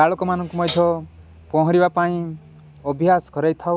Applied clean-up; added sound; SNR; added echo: none; Hi-hat; 5 dB; none.